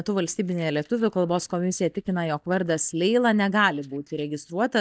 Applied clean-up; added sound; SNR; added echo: neural mask model DeepFilterNet 3.